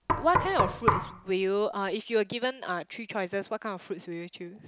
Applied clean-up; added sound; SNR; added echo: none; Knock; 0 dB; none.